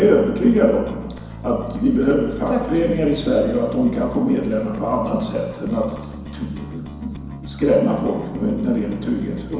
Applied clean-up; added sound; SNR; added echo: none; Bass guitar; 13 dB; reverberation time 1.0 s.